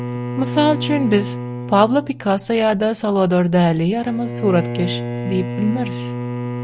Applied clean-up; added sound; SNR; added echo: none; Bowed string instrument; 8 dB; none.